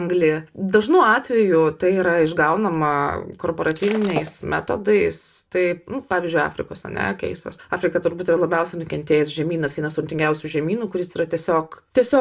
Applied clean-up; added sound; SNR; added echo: none; Shatter; 11 dB; reverberation time 0.2 s.